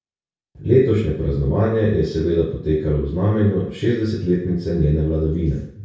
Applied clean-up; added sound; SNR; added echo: none; none; none; reverberation time 0.6 s.